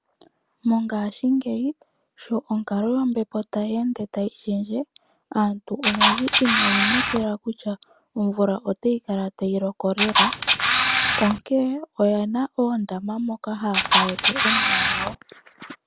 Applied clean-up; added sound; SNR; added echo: none; Camera; -4 dB; none.